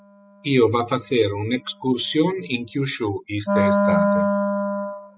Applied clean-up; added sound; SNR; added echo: classical method spectral subtraction.